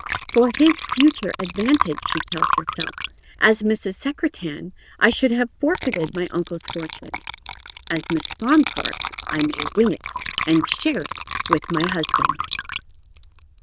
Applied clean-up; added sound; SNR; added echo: neural diffusion model UNIVERSE++.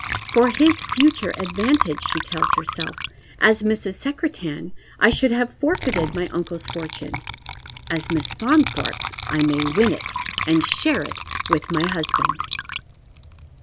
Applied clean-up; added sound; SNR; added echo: none; Water / Liquid; 6 dB; none.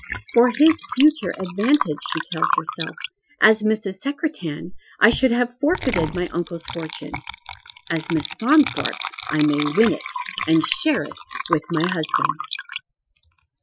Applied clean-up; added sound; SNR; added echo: classical method Wiener filter.